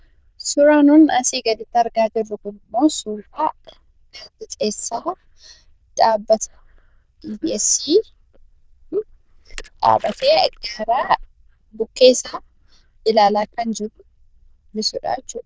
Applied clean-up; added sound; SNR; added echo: neural diffusion model UNIVERSE++.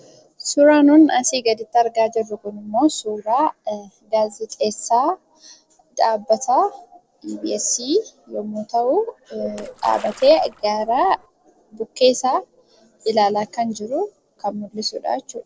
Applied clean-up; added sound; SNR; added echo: neural separator model SepFormer DNS4.